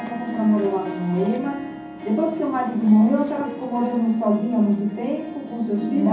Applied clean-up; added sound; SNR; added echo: none; Harp; 14 dB; reverberation time 0.5 s.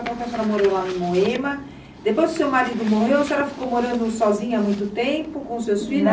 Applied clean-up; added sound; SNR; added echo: none; none; none; none.